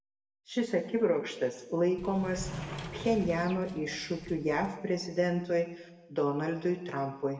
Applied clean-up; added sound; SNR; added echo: none; Sliding door; 11 dB; reverberation time 1.0 s.